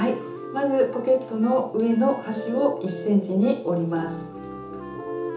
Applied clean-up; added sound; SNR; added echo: none; Wind instrument, woodwind instrument; 18 dB; reverberation time 0.8 s.